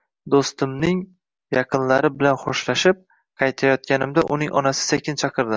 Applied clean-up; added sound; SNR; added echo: none; none; none; none.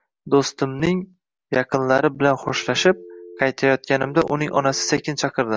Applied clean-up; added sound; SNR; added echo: none; Telephone; 18 dB; none.